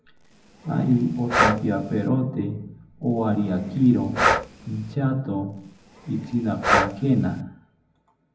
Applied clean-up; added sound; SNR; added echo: none; Breathing; 2 dB; reverberation time 0.4 s.